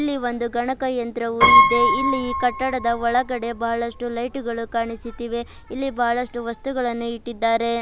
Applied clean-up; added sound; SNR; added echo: none; Piano; 1 dB; none.